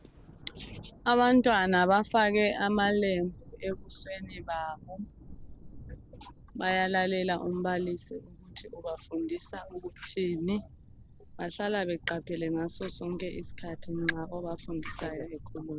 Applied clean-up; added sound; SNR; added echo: none; Thunder; 17 dB; none.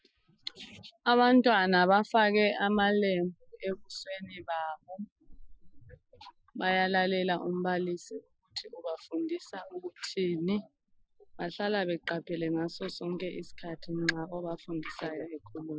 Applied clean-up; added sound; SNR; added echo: classical method Wiener filter.